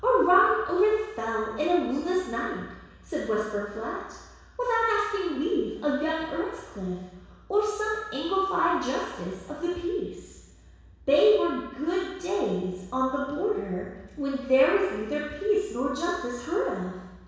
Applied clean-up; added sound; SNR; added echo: none; none; none; reverberation time 1.1 s.